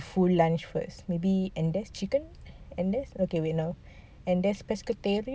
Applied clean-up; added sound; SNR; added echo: none; none; none; none.